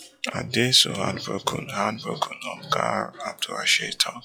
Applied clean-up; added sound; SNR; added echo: classical method log-MMSE.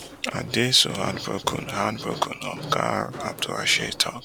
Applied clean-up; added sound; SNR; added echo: none; Walk, footsteps; 13 dB; none.